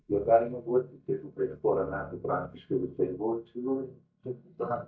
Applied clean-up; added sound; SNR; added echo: neural mask model DeepFilterNet 3.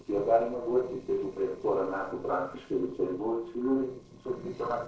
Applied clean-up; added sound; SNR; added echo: neural separator model SepFormer DNS4.